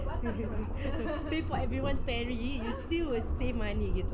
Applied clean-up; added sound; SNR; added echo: none; Subway, metro, underground; -3 dB; none.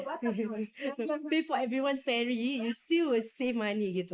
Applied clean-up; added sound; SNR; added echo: neural mask model Resemble Enhance denoiser.